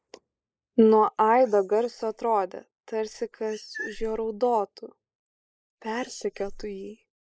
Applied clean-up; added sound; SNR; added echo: neural mask model Resemble Enhance denoiser.